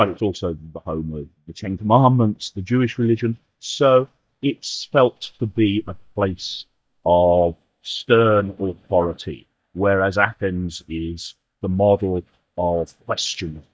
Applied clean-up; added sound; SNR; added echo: neural mask model DeepFilterNet 3.